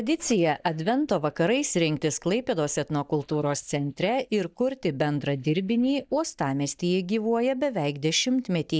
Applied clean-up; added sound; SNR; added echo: neural mask model DeepFilterNet 3.